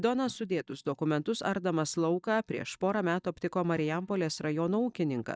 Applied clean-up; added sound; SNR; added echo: neural mask model DeepFilterNet 3.